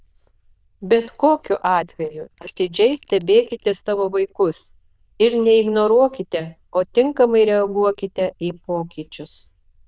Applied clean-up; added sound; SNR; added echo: neural diffusion model UNIVERSE++.